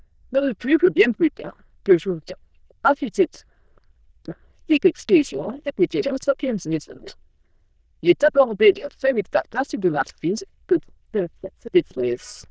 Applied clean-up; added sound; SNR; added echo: neural diffusion model UNIVERSE++.